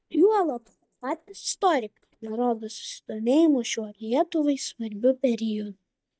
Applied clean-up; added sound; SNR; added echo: neural mask model DeepFilterNet 3.